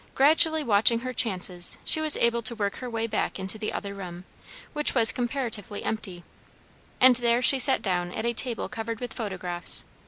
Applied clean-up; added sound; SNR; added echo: none; none; none; none.